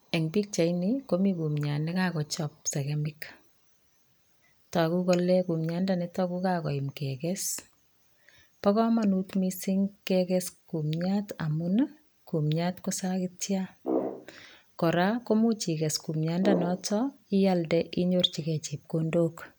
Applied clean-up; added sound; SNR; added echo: none; Brass instrument; 6 dB; none.